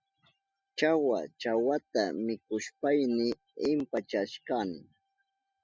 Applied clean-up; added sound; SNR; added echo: classical method spectral subtraction.